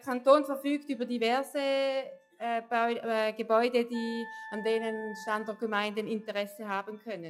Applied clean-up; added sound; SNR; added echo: classical method log-MMSE.